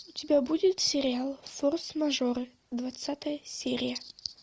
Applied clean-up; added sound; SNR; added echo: none; none; none; none.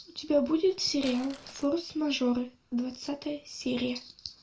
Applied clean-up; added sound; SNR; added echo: none; Crumpling, crinkling; 20 dB; reverberation time 0.2 s.